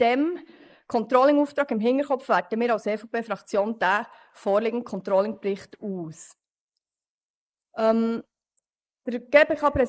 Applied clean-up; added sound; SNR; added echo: neural mask model Resemble Enhance denoiser.